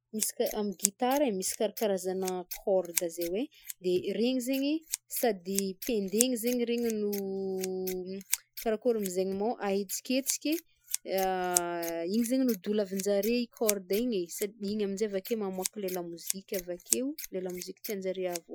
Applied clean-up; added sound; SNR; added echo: classical method Wiener filter.